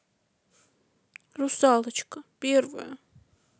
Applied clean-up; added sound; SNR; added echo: none; none; none; none.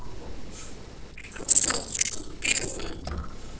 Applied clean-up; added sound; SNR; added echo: neural separator model SepFormer DNS4.